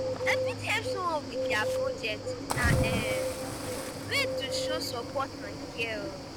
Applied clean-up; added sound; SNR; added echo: none; Bird + Cricket / Waves, surf; -3 dB; none.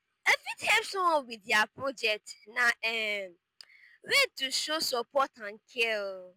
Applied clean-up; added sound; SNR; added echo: none; none; none; none.